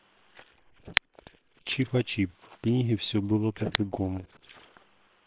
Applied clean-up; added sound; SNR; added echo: neural separator model SepFormer WHAM!.